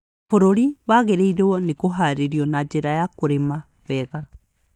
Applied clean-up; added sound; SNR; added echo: neural mask model DeepFilterNet 3.